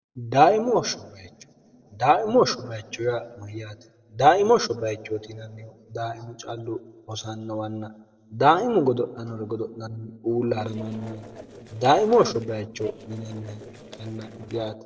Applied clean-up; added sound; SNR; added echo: neural separator model SepFormer DNS4.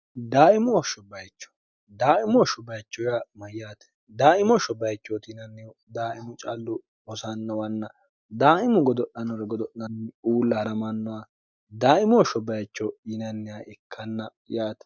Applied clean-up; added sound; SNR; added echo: none; none; none; none.